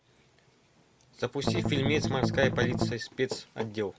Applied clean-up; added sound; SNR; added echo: none; Strum; -3 dB; none.